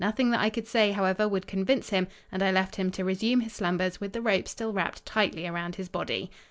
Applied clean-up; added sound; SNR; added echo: none; none; none; none.